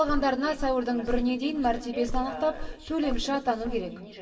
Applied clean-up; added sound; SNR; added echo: none; Walk, footsteps; 7 dB; reverberation time 1.1 s.